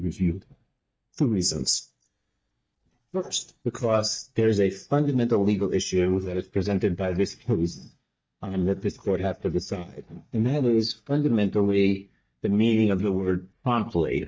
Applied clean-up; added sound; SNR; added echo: neural mask model DeepFilterNet 3.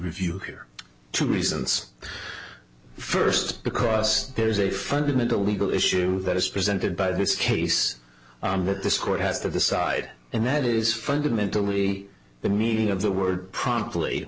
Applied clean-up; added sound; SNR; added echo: none; none; none; none.